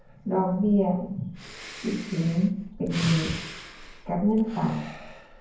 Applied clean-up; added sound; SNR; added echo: none; Breathing; 13 dB; reverberation time 0.9 s.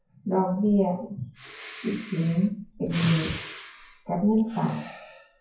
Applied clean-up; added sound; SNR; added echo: classical method WPE with log-MMSE.